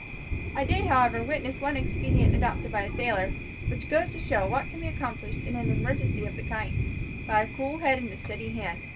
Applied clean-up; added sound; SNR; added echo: none; Thunder; 0 dB; reverberation time 0.1 s.